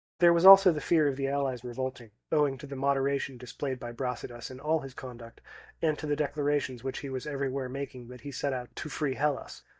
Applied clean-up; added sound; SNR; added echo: neural mask model DeepFilterNet 3.